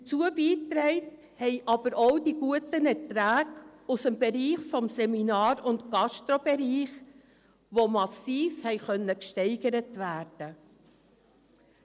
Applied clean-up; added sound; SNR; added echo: none; none; none; none.